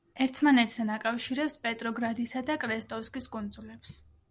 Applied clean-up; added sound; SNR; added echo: none; none; none; none.